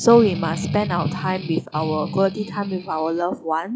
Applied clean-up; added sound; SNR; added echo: classical method log-MMSE.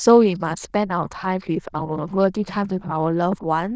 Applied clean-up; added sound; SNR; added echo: neural diffusion model UNIVERSE++.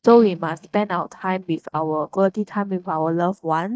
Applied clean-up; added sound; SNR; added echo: neural mask model DeepFilterNet 3.